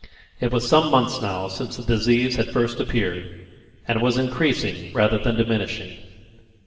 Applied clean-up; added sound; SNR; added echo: none; none; none; reverberation time 2.2 s.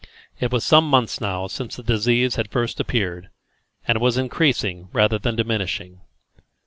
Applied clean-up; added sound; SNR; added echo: none; none; none; none.